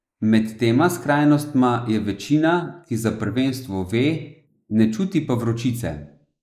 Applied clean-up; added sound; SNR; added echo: neural mask model Resemble Enhance denoiser.